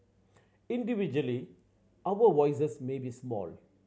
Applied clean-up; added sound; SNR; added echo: none; none; none; none.